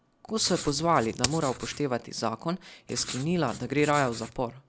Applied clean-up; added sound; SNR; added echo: none; Crack + Writing; 11 dB; none.